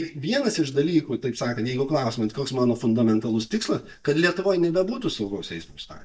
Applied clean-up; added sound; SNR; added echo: neural mask model DeepFilterNet 3.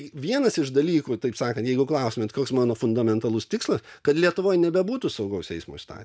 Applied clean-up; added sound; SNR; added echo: none; none; none; none.